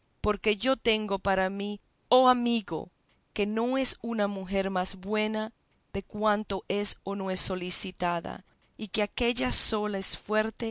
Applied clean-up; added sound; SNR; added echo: none; none; none; none.